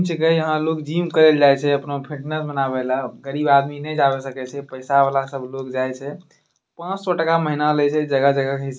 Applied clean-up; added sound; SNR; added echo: none; none; none; none.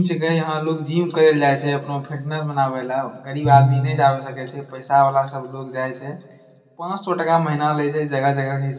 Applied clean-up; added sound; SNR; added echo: none; Piano; 2 dB; reverberation time 1.8 s.